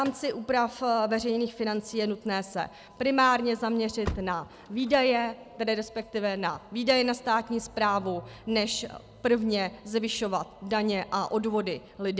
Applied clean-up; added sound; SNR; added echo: none; Slam / Engine starting; 19 dB; none.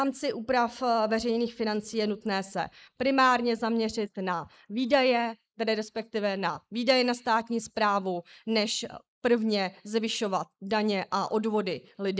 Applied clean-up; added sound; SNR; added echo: neural mask model Resemble Enhance denoiser.